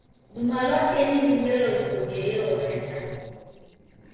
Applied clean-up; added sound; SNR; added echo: neural separator model SepFormer DNS4.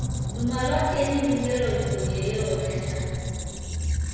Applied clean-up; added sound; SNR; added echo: none; Squeak; 0 dB; reverberation time 1.9 s.